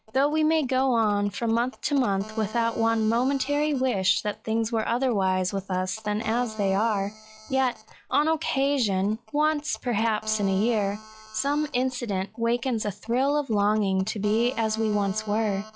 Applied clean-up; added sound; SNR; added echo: classical method log-MMSE.